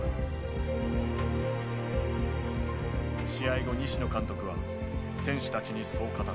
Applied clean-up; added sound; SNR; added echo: none; none; none; none.